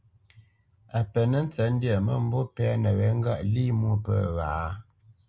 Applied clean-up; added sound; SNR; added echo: none; none; none; none.